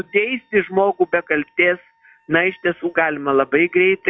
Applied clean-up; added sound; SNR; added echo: classical method log-MMSE.